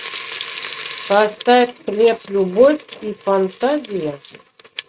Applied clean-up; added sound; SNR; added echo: neural mask model RNNoise.